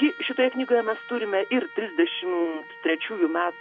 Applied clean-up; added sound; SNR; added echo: none; Trumpet; 17 dB; none.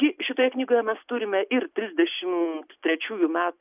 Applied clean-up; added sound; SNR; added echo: none; none; none; none.